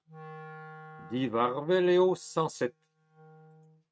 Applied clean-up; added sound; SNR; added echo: neural mask model RNNoise.